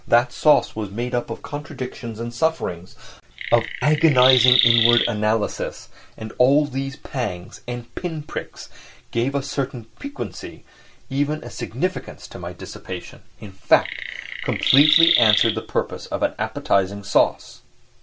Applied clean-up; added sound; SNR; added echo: none; Chirp, tweet; -1 dB; none.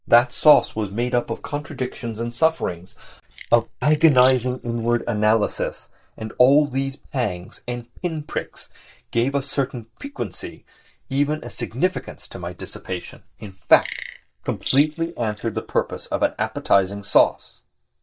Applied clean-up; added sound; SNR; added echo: neural mask model DeepFilterNet 3.